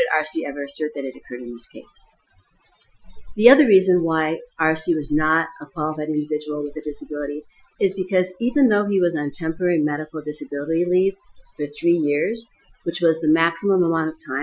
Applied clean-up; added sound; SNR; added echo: classical method Wiener filter.